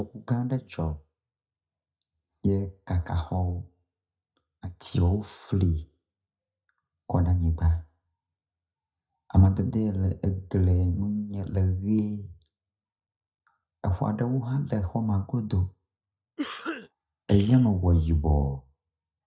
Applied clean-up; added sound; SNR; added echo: neural mask model DeepFilterNet 3.